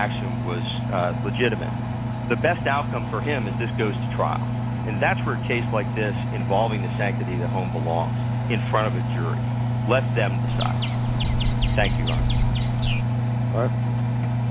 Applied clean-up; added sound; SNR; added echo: none; Bird vocalization, bird call, bird song + Engine; -5 dB; none.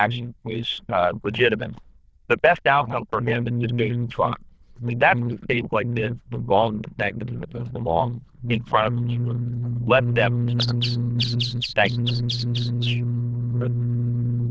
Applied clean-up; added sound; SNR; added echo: neural diffusion model UNIVERSE++.